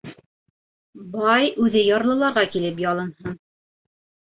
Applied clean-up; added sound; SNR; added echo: none; Cricket; 18 dB; none.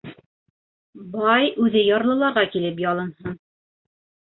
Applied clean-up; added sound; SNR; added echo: none; none; none; none.